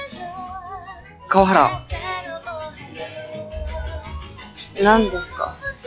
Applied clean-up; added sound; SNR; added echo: classical method log-MMSE.